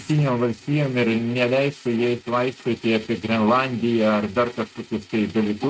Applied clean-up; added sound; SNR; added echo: neural mask model RNNoise.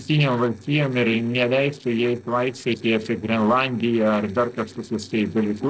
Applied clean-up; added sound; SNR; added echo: neural separator model SepFormer DNS4.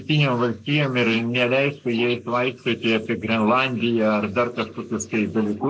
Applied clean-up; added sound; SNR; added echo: neural mask model Resemble Enhance denoiser.